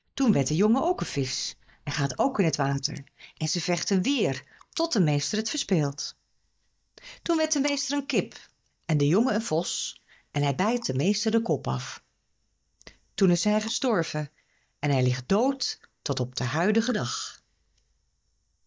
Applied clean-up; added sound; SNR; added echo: neural mask model DeepFilterNet 3.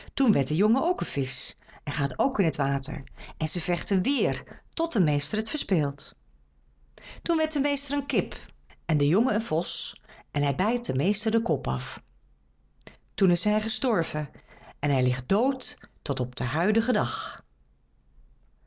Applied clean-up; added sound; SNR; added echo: none; none; none; none.